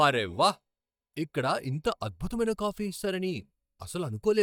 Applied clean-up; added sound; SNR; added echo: neural mask model DeepFilterNet 3.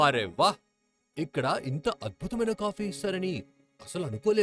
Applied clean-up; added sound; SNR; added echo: neural mask model RNNoise.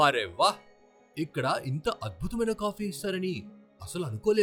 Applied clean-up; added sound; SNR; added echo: classical method log-MMSE.